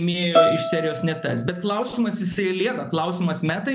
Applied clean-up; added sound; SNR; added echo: none; Bowed string instrument; 2 dB; none.